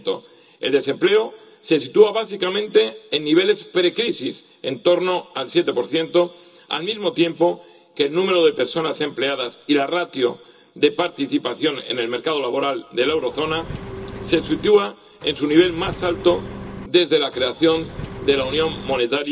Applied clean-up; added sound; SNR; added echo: none; Engine; 13 dB; reverberation time 0.2 s.